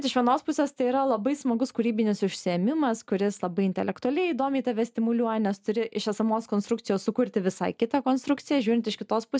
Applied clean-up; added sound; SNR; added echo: none; none; none; none.